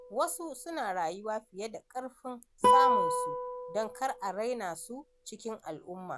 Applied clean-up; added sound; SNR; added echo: none; Guitar; -3 dB; none.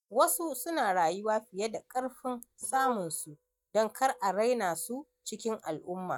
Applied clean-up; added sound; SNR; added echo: neural mask model DeepFilterNet 3.